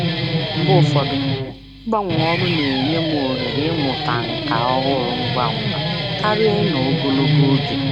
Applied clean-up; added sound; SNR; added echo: none; Guitar; -1 dB; none.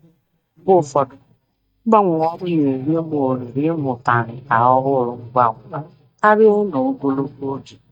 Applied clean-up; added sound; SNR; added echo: neural mask model DeepFilterNet 3.